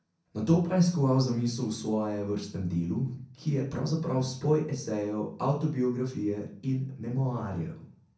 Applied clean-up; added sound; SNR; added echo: none; none; none; reverberation time 0.6 s.